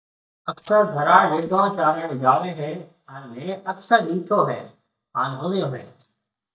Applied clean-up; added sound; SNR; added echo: neural mask model DeepFilterNet 3.